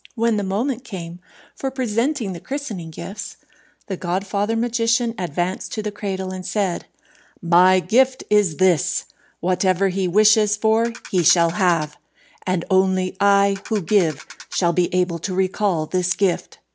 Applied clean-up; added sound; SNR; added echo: none; Ratchet, pawl; 18 dB; none.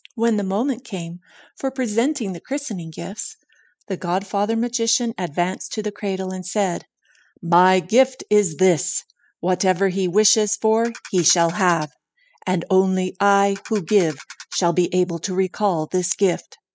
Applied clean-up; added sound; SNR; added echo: classical method spectral subtraction.